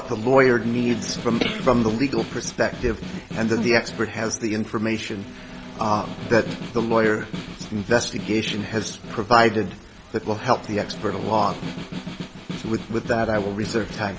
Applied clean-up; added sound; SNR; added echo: none; Snare drum; 12 dB; none.